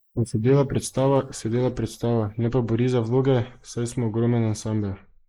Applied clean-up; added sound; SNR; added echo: neural mask model Resemble Enhance denoiser.